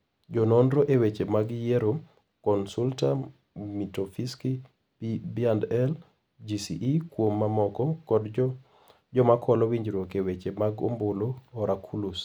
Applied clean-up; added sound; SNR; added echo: none; none; none; none.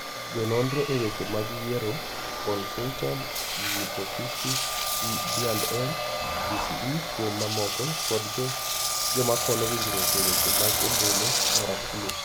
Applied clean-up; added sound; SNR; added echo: none; Engine; -3 dB; none.